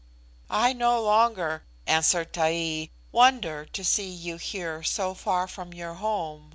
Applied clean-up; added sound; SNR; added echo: none; none; none; none.